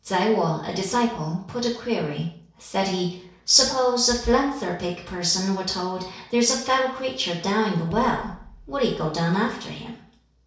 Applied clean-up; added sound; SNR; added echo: neural separator model SepFormer DNS4.